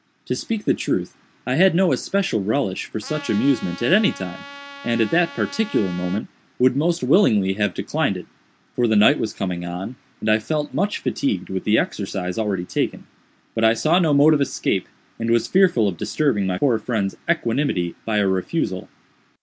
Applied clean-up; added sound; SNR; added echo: none; Trumpet; 16 dB; none.